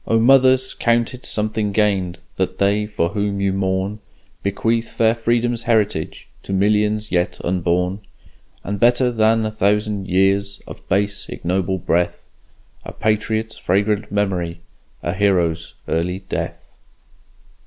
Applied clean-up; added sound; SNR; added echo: none; none; none; none.